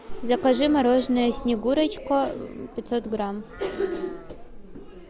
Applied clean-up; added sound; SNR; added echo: none; Livestock, farm animals, working animals; 19 dB; none.